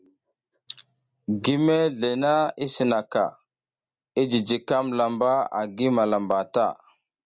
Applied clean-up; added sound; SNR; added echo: none; none; none; none.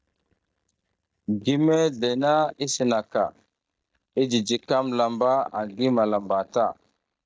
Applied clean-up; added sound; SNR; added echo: neural mask model DeepFilterNet 3.